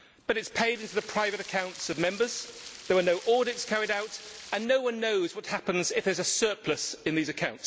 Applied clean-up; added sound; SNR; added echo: none; Stream; 16 dB; none.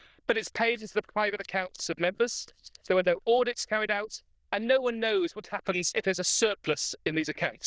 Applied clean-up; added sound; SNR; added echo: neural diffusion model UNIVERSE++.